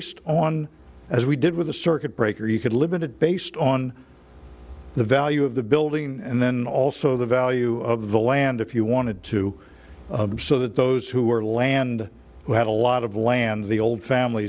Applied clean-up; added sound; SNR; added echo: none; none; none; none.